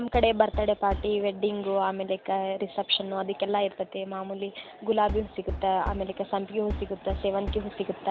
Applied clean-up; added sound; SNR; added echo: none; Knock; 8 dB; none.